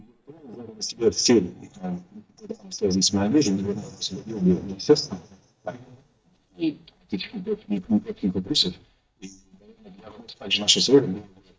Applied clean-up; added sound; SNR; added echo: neural mask model DeepFilterNet 3.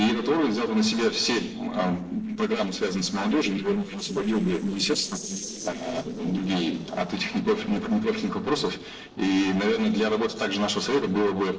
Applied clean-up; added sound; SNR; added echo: neural separator model SepFormer DNS4.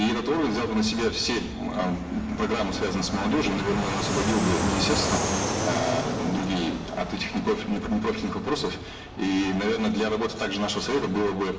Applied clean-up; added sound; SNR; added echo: none; Fixed-wing aircraft, airplane; 6 dB; reverberation time 0.8 s.